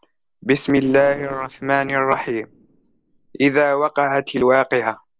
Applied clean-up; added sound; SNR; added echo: neural separator model SepFormer DNS4.